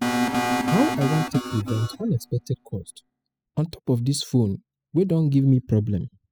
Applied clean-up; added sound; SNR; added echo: classical method spectral subtraction.